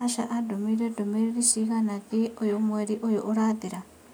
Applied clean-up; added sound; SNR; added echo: none; none; none; none.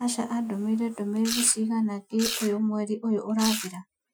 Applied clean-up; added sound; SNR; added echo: classical method Wiener filter.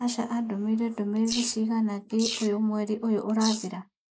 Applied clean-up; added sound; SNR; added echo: neural mask model Resemble Enhance denoiser.